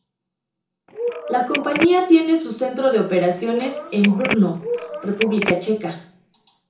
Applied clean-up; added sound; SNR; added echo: none; Telephone; 6 dB; reverberation time 0.6 s.